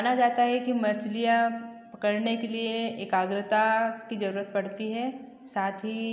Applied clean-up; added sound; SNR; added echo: none; none; none; none.